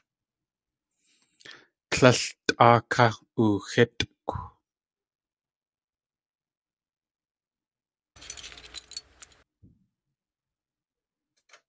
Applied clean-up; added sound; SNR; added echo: none; Keys jangling; 15 dB; none.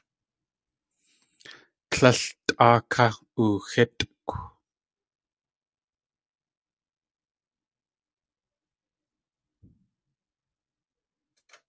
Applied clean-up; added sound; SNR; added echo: none; none; none; none.